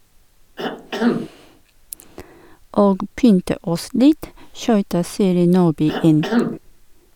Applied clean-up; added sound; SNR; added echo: none; Cough; 4 dB; none.